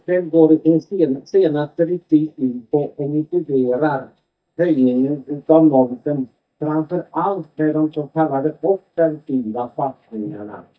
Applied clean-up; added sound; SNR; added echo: neural mask model DeepFilterNet 3.